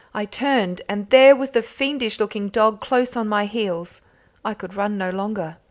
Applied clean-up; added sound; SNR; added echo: none; none; none; none.